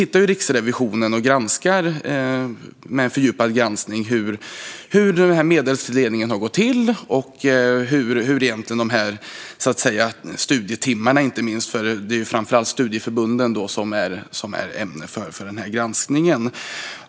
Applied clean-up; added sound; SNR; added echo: none; none; none; none.